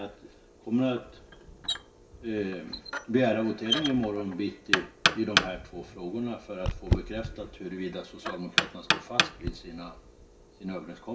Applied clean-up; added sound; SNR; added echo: none; Knock; 0 dB; reverberation time 0.2 s.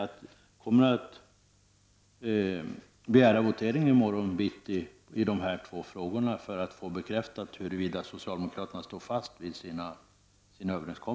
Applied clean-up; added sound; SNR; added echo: none; none; none; none.